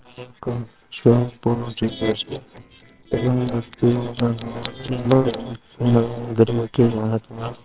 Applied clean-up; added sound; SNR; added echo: neural separator model SepFormer WHAMR!.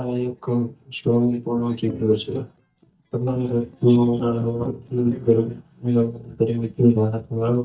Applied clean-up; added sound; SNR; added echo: neural mask model DeepFilterNet 3.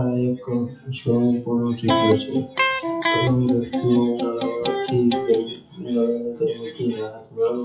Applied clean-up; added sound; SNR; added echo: classical method WPE with log-MMSE.